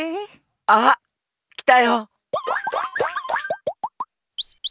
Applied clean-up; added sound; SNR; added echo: none; none; none; none.